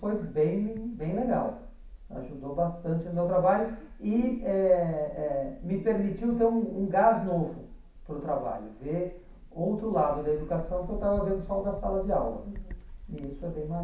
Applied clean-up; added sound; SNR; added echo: none; Bird; 14 dB; reverberation time 0.6 s.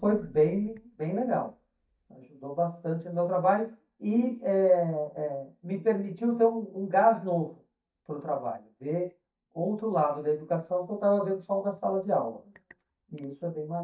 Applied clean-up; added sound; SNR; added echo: neural mask model DeepFilterNet 3.